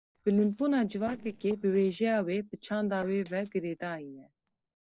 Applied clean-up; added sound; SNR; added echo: neural separator model SepFormer DNS4.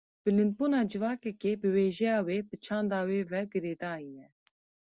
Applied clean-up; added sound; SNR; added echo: none; none; none; none.